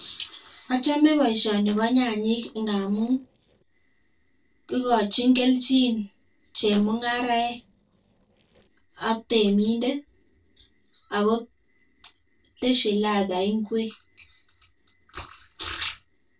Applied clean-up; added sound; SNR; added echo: neural separator model SepFormer DNS4.